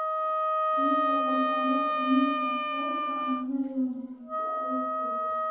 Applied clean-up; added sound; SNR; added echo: none; Wind instrument, woodwind instrument; -4 dB; reverberation time 1.2 s.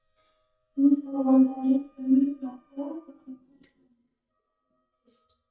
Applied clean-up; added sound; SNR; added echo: neural mask model DeepFilterNet 3.